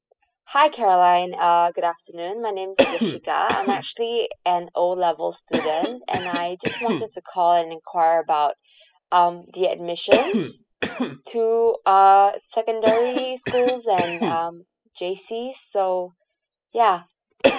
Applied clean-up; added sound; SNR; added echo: classical method spectral subtraction.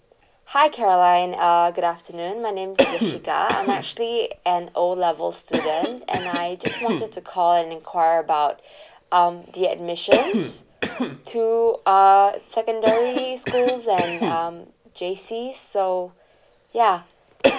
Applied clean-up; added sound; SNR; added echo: none; Cough; 8 dB; none.